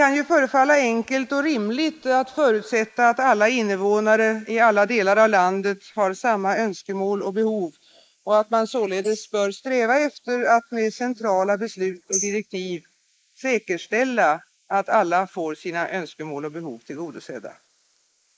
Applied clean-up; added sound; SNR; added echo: neural mask model Resemble Enhance denoiser.